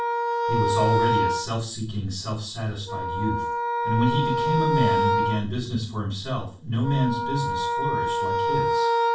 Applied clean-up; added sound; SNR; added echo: none; Wind instrument, woodwind instrument; -2 dB; reverberation time 0.3 s.